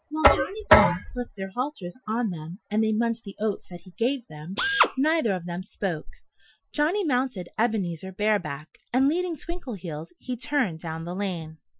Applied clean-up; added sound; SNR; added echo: classical method Wiener filter.